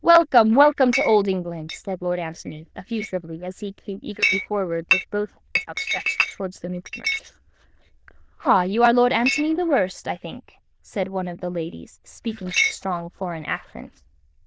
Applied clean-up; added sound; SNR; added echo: neural diffusion model UNIVERSE++.